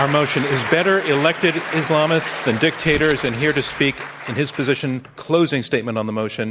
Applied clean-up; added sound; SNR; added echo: none; Rattle (instrument); 8 dB; none.